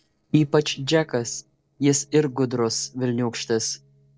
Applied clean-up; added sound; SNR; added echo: neural separator model SepFormer DNS4.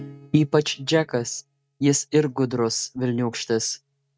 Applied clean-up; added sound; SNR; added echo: neural mask model RNNoise.